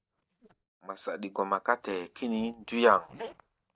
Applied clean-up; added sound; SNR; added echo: neural mask model DeepFilterNet 3.